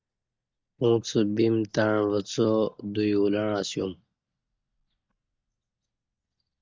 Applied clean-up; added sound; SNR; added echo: neural mask model DeepFilterNet 3.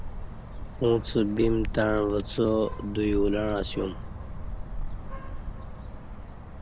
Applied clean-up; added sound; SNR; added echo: none; Bird; 6 dB; none.